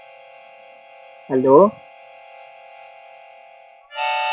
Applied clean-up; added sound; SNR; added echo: classical method log-MMSE.